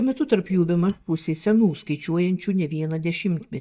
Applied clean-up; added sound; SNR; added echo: neural mask model DeepFilterNet 3.